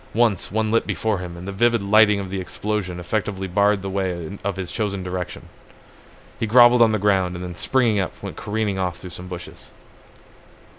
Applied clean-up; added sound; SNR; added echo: none; none; none; none.